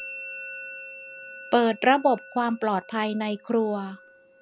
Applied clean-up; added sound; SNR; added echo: none; Musical instrument; 16 dB; none.